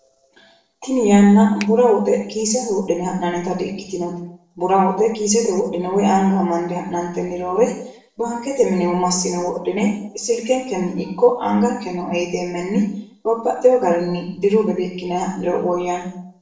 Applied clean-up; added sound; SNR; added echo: neural separator model SepFormer DNS4.